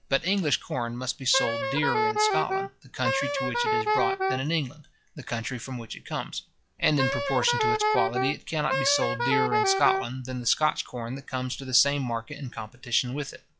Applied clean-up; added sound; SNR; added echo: classical method log-MMSE.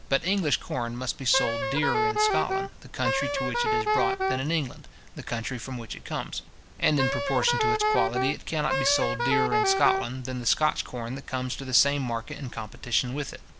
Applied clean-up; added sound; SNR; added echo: none; Wind instrument, woodwind instrument; -1 dB; none.